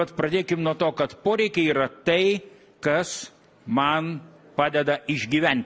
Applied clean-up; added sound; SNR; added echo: none; none; none; none.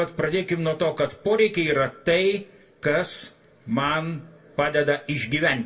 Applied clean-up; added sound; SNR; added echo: none; none; none; reverberation time 0.2 s.